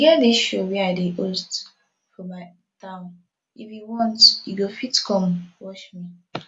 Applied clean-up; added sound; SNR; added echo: none; none; none; none.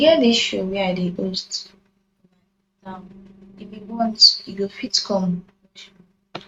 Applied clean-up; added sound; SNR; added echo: neural mask model RNNoise.